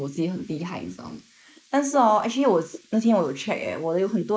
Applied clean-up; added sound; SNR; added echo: neural mask model Resemble Enhance denoiser.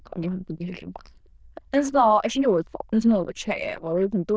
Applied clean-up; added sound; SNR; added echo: neural diffusion model UNIVERSE++.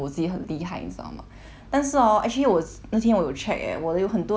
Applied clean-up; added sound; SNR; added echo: none; none; none; none.